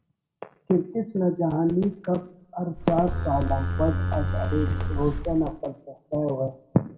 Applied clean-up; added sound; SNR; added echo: none; Livestock, farm animals, working animals; 1 dB; reverberation time 0.5 s.